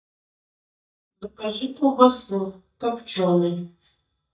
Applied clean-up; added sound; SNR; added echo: neural mask model DeepFilterNet 3.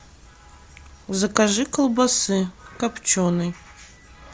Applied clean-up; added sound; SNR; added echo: none; none; none; none.